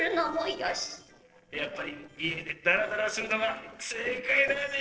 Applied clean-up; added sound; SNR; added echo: neural separator model SepFormer DNS4.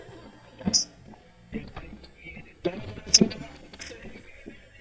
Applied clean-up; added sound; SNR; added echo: neural mask model DeepFilterNet 3.